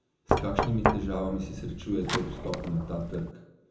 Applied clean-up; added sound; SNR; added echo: none; Knock; -1 dB; reverberation time 0.6 s.